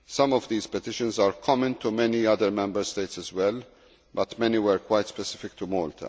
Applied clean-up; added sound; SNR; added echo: none; none; none; none.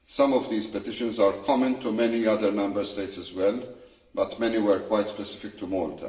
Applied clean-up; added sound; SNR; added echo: none; none; none; reverberation time 0.8 s.